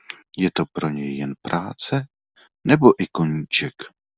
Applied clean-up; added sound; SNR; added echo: none; none; none; none.